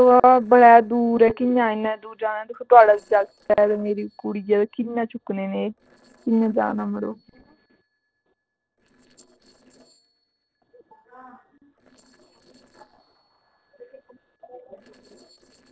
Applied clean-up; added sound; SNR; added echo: neural separator model SepFormer DNS4.